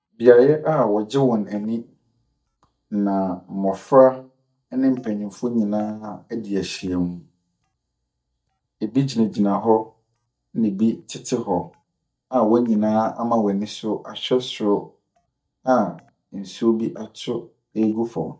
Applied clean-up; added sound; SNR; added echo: neural mask model DeepFilterNet 3.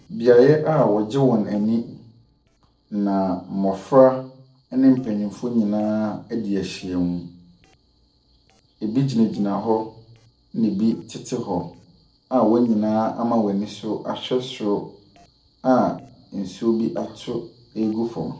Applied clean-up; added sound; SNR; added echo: neural separator model SepFormer DNS4.